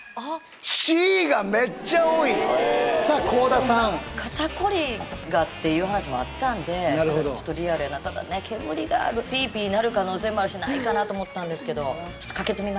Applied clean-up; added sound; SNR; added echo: none; none; none; none.